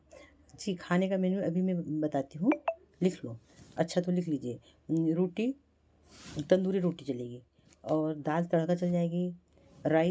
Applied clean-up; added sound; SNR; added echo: none; none; none; none.